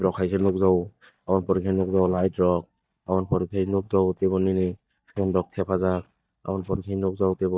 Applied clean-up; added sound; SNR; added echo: neural mask model DeepFilterNet 3.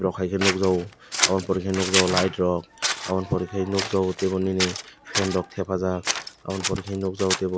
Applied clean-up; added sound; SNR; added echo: none; Scissors; 5 dB; none.